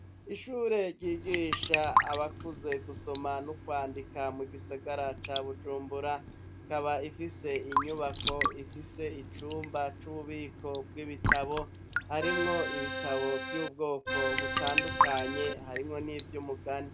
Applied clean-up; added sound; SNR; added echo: none; Raindrop / Drip / Trickle, dribble + Accordion; -2 dB; none.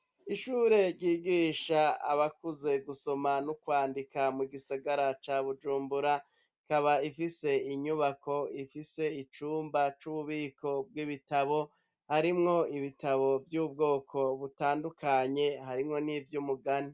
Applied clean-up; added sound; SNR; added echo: none; none; none; none.